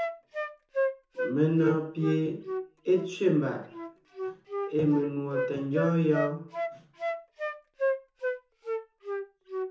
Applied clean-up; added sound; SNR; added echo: none; Wind instrument, woodwind instrument; 4 dB; reverberation time 0.6 s.